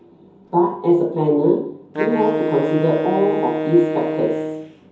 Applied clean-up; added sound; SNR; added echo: none; Wind instrument, woodwind instrument; 5 dB; reverberation time 0.6 s.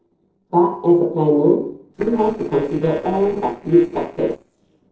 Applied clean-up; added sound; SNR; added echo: neural separator model SepFormer DNS4.